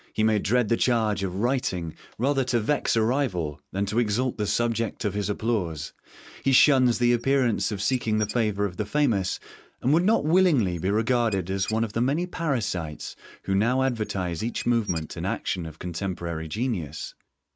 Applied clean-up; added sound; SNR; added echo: neural mask model RNNoise.